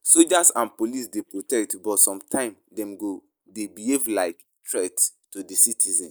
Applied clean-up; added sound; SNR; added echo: neural mask model Resemble Enhance denoiser.